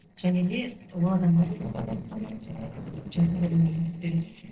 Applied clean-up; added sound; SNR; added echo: neural separator model SepFormer DNS4.